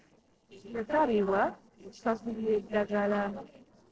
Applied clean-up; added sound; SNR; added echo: neural separator model SepFormer DNS4.